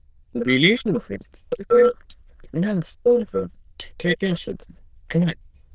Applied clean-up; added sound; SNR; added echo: neural diffusion model UNIVERSE++.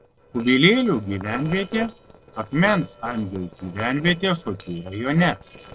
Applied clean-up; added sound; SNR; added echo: neural separator model SepFormer DNS4.